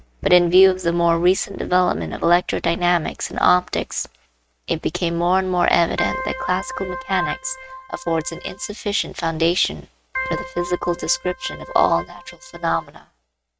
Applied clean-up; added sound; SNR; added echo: neural mask model RNNoise.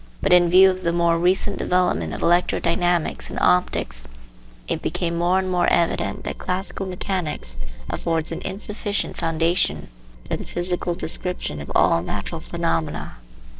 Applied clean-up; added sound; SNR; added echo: neural separator model SepFormer DNS4.